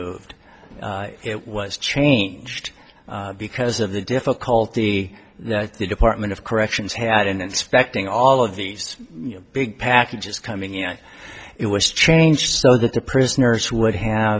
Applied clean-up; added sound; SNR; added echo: none; none; none; none.